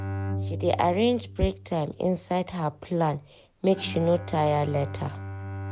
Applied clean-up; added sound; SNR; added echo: none; Bowed string instrument; 10 dB; none.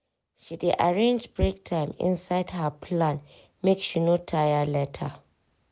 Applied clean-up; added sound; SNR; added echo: none; none; none; none.